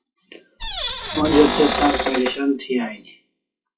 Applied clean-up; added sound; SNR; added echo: classical method WPE with log-MMSE.